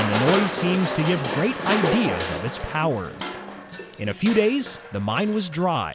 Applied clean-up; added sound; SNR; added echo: none; Crushing; 5 dB; none.